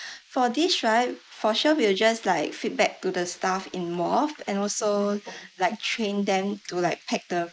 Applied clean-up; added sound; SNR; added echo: neural mask model Resemble Enhance denoiser.